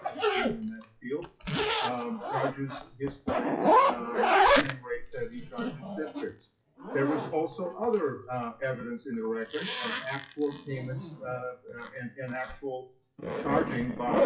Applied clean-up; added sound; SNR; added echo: classical method WPE with log-MMSE.